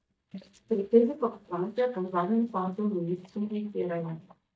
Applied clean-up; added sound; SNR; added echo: neural mask model DeepFilterNet 3.